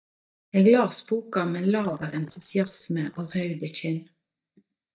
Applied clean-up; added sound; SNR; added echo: neural mask model DeepFilterNet 3.